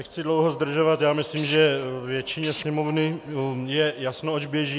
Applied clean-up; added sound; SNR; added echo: none; Tools; 12 dB; none.